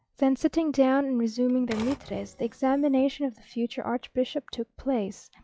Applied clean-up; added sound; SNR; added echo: classical method log-MMSE.